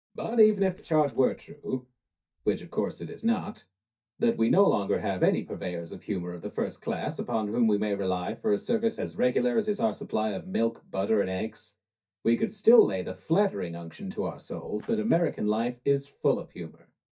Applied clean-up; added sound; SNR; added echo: neural mask model DeepFilterNet 3.